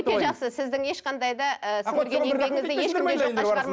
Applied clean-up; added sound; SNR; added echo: none; none; none; none.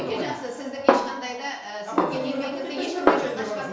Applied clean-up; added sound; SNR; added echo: none; Snare drum; -2 dB; reverberation time 0.5 s.